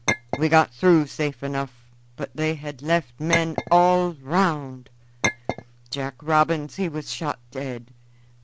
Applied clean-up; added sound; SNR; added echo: none; Chink, clink; 6 dB; none.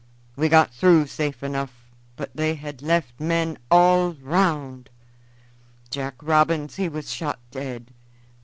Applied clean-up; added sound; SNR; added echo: none; none; none; none.